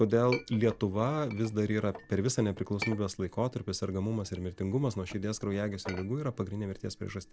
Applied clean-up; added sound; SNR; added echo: none; Chink, clink; 15 dB; none.